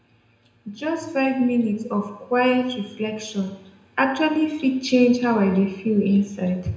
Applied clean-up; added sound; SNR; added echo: none; none; none; reverberation time 0.8 s.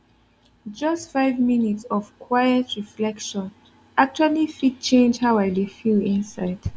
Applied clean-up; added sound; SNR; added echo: none; none; none; none.